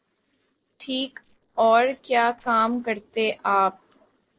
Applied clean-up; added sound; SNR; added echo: neural separator model SepFormer DNS4.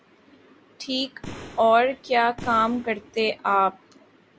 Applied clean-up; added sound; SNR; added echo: none; Boom; 17 dB; none.